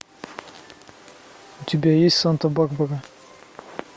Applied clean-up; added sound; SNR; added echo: none; none; none; none.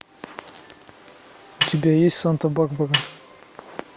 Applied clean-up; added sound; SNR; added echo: none; Snare drum; 5 dB; none.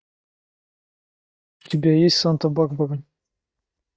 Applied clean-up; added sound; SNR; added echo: neural mask model DeepFilterNet 3.